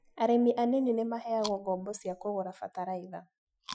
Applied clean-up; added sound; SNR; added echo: classical method Wiener filter.